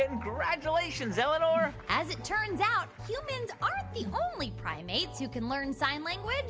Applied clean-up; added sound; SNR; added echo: none; Whoosh, swoosh, swish; 16 dB; none.